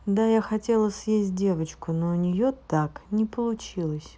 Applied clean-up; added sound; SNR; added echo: none; none; none; none.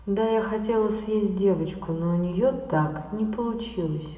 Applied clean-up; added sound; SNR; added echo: none; none; none; reverberation time 1.3 s.